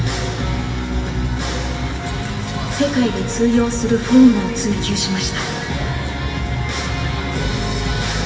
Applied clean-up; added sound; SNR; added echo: none; none; none; reverberation time 2.3 s.